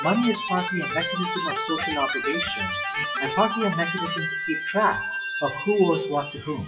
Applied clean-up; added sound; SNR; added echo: classical method WPE with log-MMSE.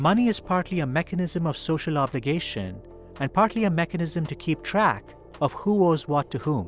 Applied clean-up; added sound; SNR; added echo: none; none; none; none.